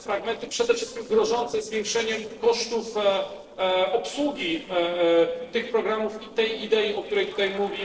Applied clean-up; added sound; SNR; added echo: neural separator model SepFormer DNS4.